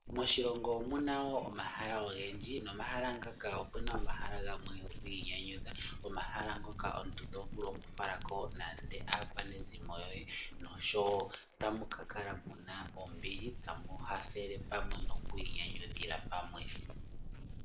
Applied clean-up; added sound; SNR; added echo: neural mask model Resemble Enhance denoiser.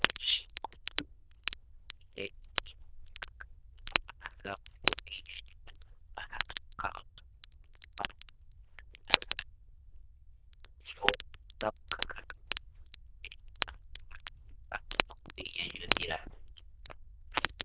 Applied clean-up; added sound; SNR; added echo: neural diffusion model UNIVERSE++.